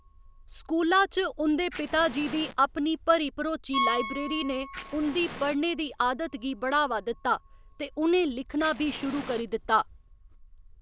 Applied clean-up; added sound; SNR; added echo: none; Piano + Fire; 12 dB; none.